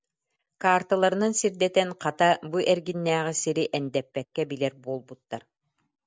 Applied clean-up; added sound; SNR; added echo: none; none; none; none.